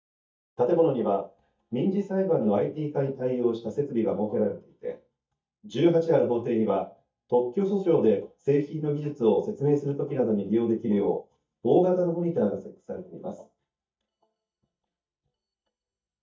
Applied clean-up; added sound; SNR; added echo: neural mask model DeepFilterNet 3.